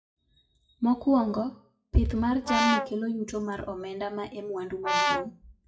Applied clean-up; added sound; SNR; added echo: classical method WPE with log-MMSE.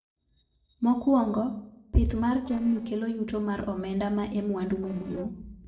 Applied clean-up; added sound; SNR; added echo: neural separator model SepFormer DNS4.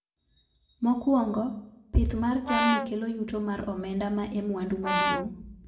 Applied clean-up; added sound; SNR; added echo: none; Brass instrument; 1 dB; reverberation time 0.6 s.